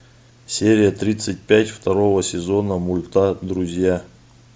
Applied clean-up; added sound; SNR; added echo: none; none; none; none.